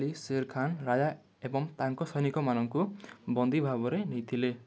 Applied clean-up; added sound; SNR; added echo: none; none; none; none.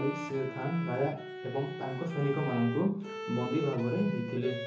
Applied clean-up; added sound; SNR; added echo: none; Bowed string instrument; 8 dB; reverberation time 0.8 s.